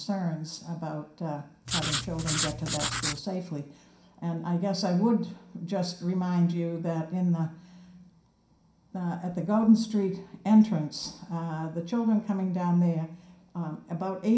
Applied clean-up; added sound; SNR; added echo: none; Writing; 3 dB; reverberation time 0.5 s.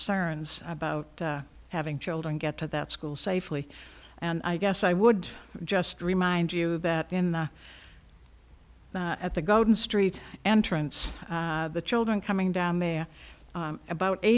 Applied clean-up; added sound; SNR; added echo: none; none; none; none.